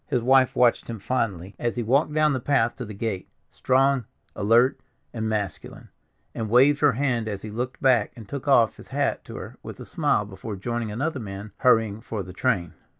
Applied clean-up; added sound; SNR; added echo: none; none; none; none.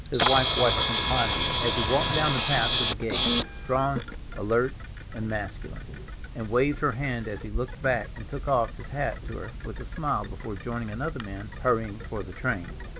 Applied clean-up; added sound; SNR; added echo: none; Camera; -4 dB; none.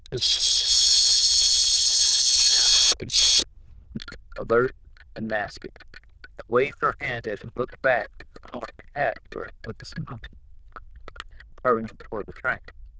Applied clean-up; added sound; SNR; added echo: neural diffusion model UNIVERSE++.